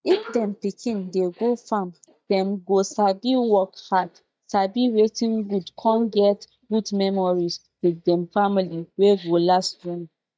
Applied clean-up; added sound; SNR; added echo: neural mask model DeepFilterNet 3.